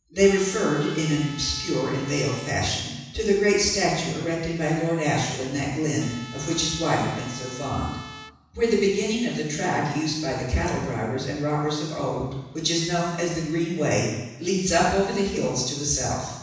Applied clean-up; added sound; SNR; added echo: none; Trumpet; 16 dB; reverberation time 1.1 s.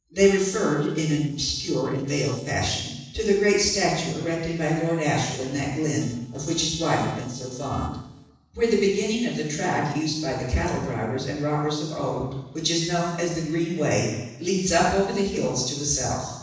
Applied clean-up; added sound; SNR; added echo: neural separator model SepFormer DNS4.